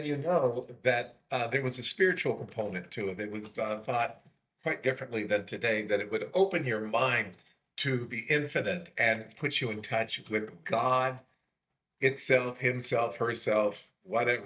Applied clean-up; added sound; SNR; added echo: neural mask model DeepFilterNet 3.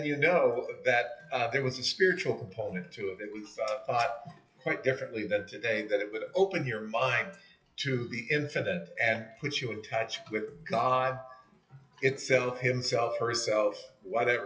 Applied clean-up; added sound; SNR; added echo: classical method WPE with log-MMSE.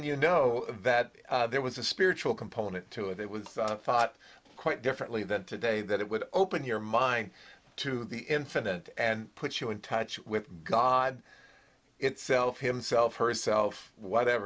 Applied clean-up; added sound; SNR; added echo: none; none; none; none.